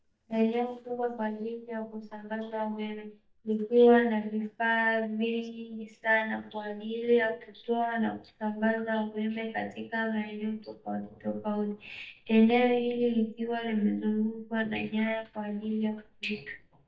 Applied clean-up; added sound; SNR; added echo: neural mask model DeepFilterNet 3.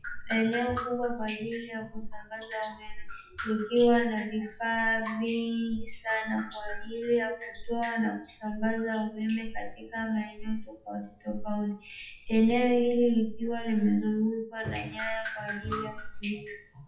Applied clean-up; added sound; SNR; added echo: classical method WPE with log-MMSE.